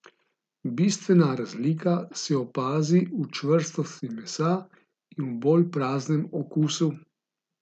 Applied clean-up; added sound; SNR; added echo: none; none; none; none.